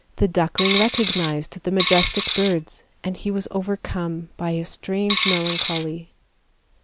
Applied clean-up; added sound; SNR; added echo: none; Coin (dropping); -2 dB; none.